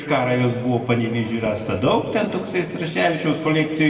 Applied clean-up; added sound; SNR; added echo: none; none; none; reverberation time 1.6 s.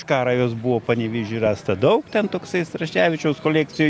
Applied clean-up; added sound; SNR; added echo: none; none; none; none.